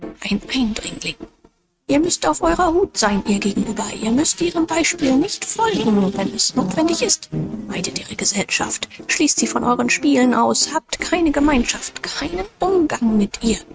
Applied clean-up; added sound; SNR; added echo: neural mask model RNNoise.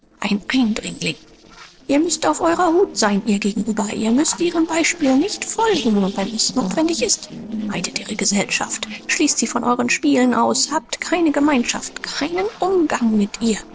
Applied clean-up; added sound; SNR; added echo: neural separator model SepFormer DNS4.